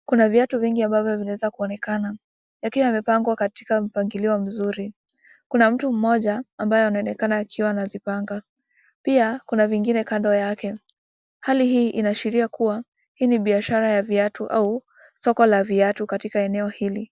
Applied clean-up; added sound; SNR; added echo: none; none; none; none.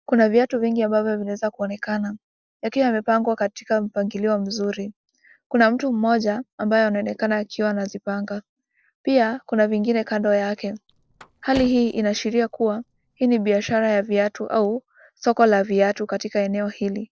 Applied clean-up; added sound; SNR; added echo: neural separator model SepFormer DNS4.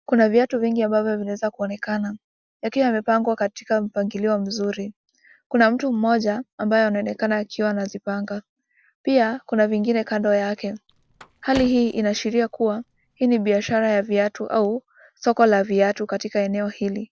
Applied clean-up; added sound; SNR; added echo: none; Car; 20 dB; none.